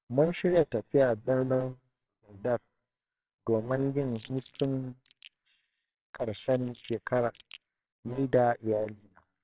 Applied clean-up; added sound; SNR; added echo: neural separator model SepFormer WHAMR!.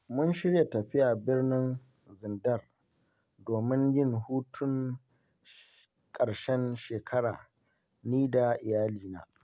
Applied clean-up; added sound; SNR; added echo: none; none; none; none.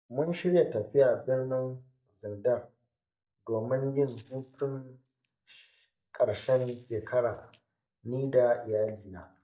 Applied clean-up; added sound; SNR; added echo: neural mask model DeepFilterNet 3.